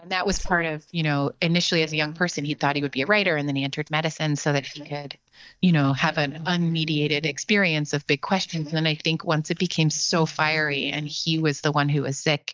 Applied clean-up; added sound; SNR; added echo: neural mask model DeepFilterNet 3.